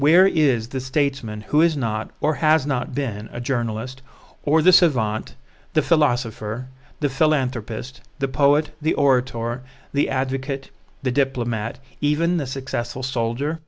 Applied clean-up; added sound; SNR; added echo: none; none; none; none.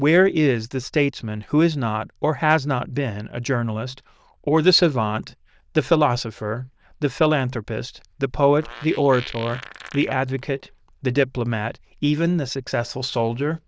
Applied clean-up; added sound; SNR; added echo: neural diffusion model UNIVERSE++.